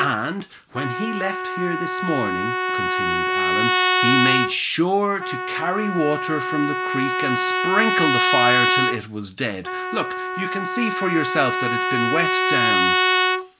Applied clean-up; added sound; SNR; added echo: none; Trumpet; -3 dB; none.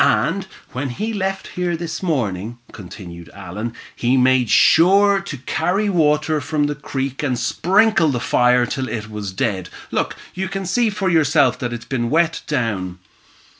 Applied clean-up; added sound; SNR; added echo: none; none; none; none.